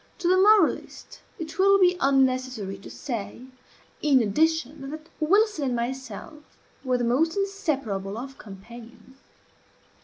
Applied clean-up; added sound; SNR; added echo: none; none; none; none.